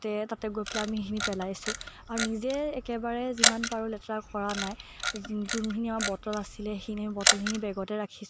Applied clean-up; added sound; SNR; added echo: none; Camera; 0 dB; none.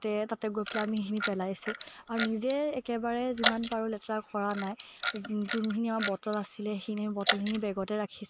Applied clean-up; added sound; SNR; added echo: neural mask model Resemble Enhance denoiser.